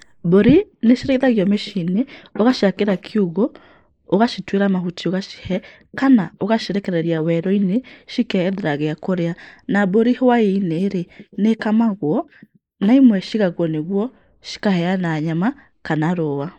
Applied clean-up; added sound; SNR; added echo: neural mask model Resemble Enhance denoiser.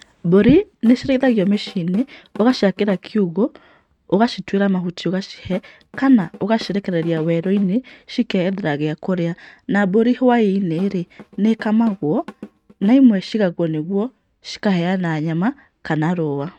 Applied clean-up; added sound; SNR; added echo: neural mask model RNNoise.